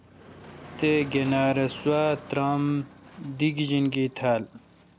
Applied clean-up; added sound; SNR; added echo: none; Motor vehicle (road); 18 dB; none.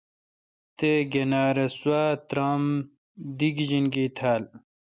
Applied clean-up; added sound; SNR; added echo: none; none; none; none.